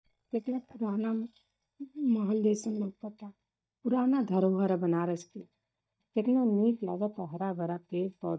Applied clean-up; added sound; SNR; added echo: neural mask model DeepFilterNet 3.